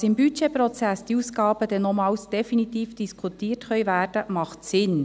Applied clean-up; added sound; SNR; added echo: none; none; none; none.